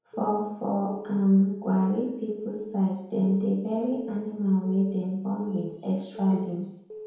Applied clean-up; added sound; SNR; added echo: none; Alarm / Keyboard (musical); 16 dB; reverberation time 0.9 s.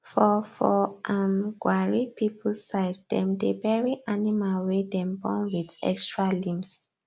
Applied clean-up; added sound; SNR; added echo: none; none; none; none.